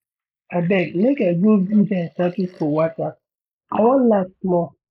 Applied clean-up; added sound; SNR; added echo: neural mask model Resemble Enhance denoiser.